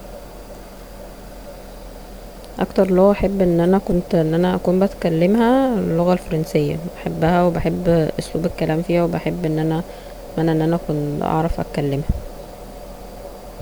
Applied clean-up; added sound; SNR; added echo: none; none; none; none.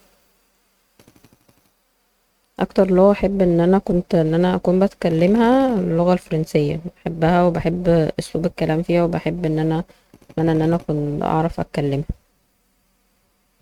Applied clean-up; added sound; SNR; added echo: neural mask model RNNoise.